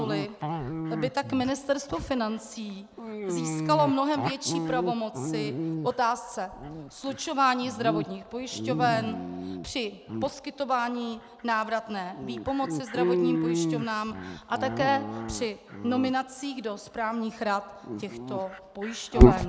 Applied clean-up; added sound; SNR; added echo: none; Dog; 0 dB; none.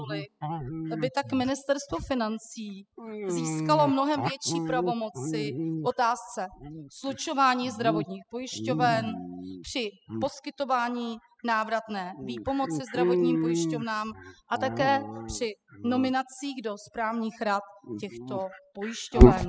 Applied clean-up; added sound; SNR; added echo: classical method spectral subtraction.